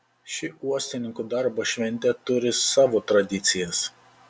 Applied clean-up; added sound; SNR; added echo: none; none; none; none.